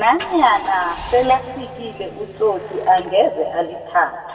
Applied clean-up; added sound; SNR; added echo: none; Engine starting / Car; 18 dB; reverberation time 2.4 s.